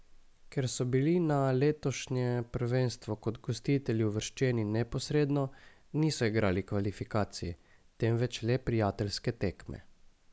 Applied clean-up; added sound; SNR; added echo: none; none; none; none.